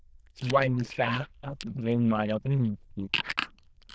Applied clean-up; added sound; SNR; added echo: neural diffusion model UNIVERSE++.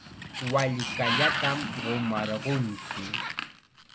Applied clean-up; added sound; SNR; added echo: none; Sliding door; 2 dB; none.